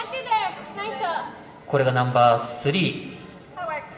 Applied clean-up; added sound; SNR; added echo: none; none; none; reverberation time 2.5 s.